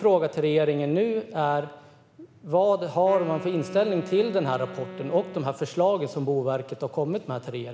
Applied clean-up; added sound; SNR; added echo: none; Wind instrument, woodwind instrument; 14 dB; none.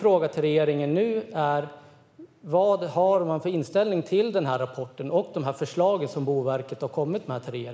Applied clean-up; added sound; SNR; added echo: neural mask model Resemble Enhance denoiser.